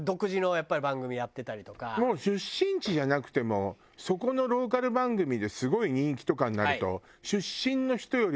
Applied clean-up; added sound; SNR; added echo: none; none; none; none.